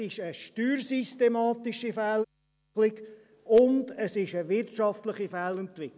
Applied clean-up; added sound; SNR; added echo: none; none; none; none.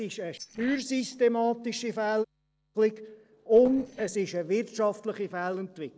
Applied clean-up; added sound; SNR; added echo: neural separator model SepFormer DNS4.